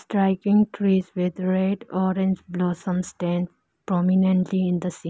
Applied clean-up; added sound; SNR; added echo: none; none; none; none.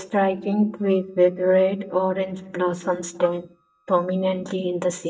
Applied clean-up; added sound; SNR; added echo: neural mask model DeepFilterNet 3.